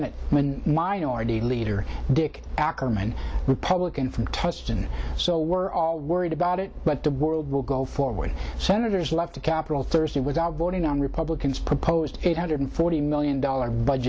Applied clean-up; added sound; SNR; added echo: none; none; none; none.